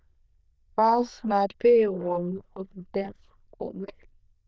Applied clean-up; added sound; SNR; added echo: neural diffusion model UNIVERSE++.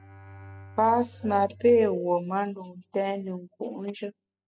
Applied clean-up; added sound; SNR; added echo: classical method spectral subtraction.